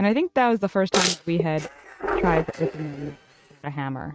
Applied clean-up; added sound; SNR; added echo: neural mask model RNNoise.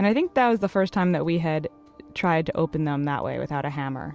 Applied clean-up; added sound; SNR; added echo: none; none; none; none.